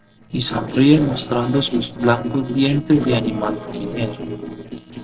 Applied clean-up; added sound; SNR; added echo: neural separator model SepFormer DNS4.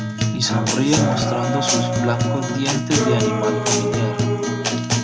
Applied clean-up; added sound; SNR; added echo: none; Acoustic guitar; -4 dB; none.